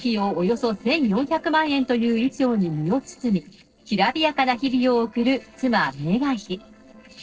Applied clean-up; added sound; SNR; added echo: neural separator model SepFormer DNS4.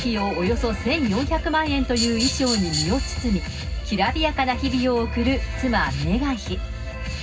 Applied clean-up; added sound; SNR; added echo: none; Musical instrument; 13 dB; reverberation time 0.4 s.